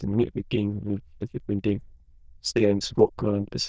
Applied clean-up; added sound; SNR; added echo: neural diffusion model UNIVERSE++.